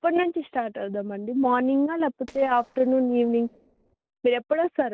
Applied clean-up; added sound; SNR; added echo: neural separator model SepFormer DNS4.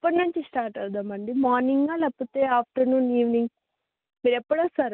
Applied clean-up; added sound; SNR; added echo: none; none; none; none.